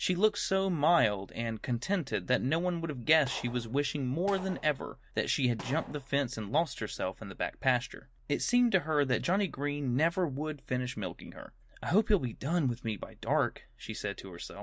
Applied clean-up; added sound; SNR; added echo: none; Gunshot, gunfire; 18 dB; none.